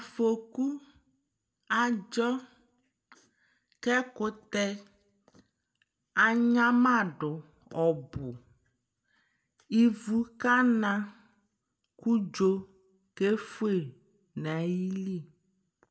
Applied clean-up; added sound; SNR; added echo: none; none; none; reverberation time 0.3 s.